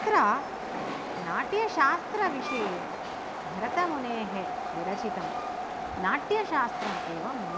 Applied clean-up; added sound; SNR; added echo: none; Train; 4 dB; none.